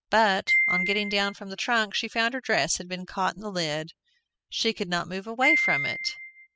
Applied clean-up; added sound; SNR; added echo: classical method spectral subtraction.